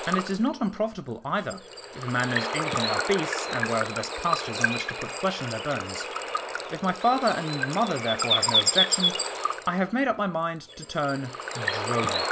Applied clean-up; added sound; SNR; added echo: none; Water / Bird; 0 dB; none.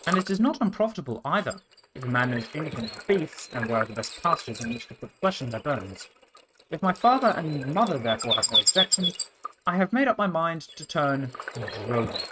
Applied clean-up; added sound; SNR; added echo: neural mask model RNNoise.